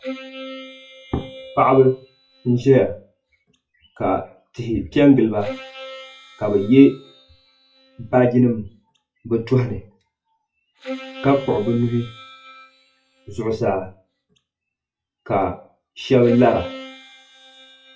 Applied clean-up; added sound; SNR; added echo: classical method WPE with log-MMSE.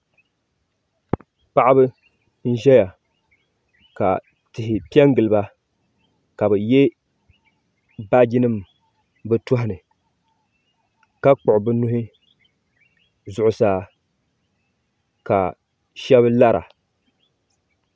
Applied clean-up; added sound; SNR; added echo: none; none; none; none.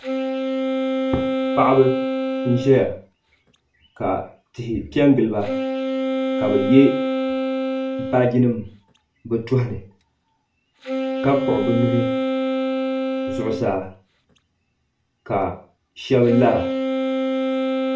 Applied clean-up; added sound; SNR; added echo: none; Wind instrument, woodwind instrument; 2 dB; reverberation time 0.3 s.